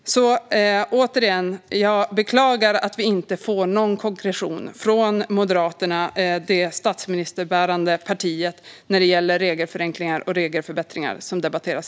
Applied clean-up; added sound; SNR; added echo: none; none; none; none.